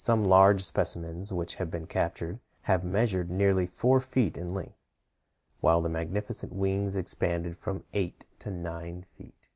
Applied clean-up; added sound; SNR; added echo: none; none; none; none.